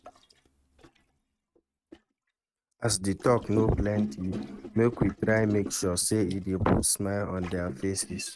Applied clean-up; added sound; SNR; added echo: neural mask model RNNoise.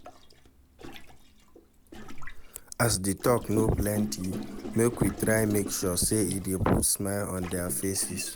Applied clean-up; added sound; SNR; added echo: none; Gurgling; 10 dB; none.